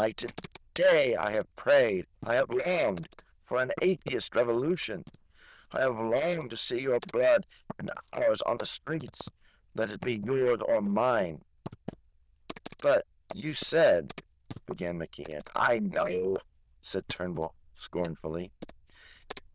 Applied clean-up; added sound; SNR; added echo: neural diffusion model UNIVERSE++.